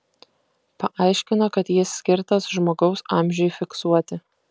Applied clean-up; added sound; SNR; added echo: none; none; none; none.